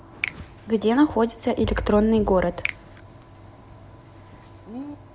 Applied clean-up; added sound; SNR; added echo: none; Finger snapping + Bird; 14 dB; none.